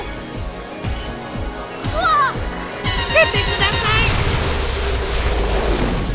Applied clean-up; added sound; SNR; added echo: none; none; none; none.